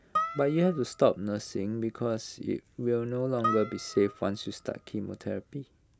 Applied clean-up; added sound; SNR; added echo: none; Harp; 8 dB; none.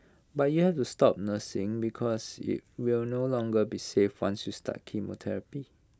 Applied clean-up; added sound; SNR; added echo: none; none; none; none.